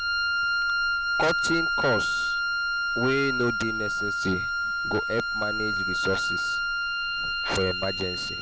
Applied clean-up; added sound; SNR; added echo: none; Wind instrument, woodwind instrument; -4 dB; none.